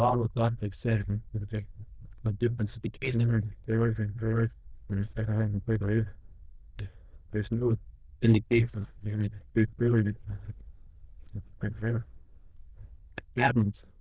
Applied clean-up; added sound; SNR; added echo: neural diffusion model UNIVERSE++.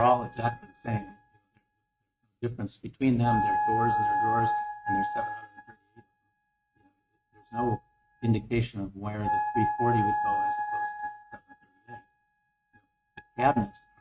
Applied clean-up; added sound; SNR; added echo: neural mask model RNNoise.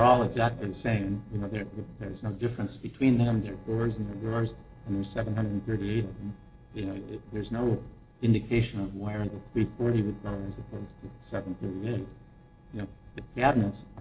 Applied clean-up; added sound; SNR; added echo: neural separator model SepFormer DNS4.